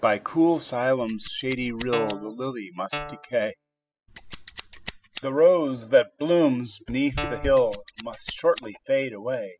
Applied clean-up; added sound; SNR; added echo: classical method spectral subtraction.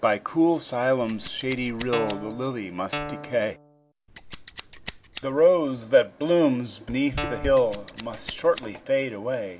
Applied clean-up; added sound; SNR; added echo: none; Scissors + Guitar; 13 dB; none.